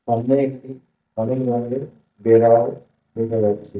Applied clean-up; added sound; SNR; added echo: neural mask model DeepFilterNet 3.